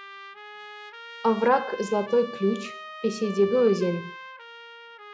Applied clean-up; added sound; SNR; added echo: none; Trumpet; 14 dB; none.